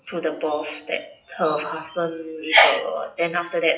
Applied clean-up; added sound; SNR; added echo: classical method WPE with log-MMSE.